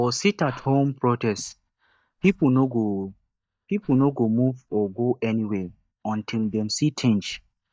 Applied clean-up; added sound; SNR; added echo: neural mask model DeepFilterNet 3.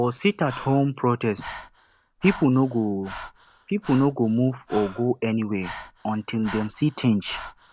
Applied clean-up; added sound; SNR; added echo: none; Breathing; 17 dB; none.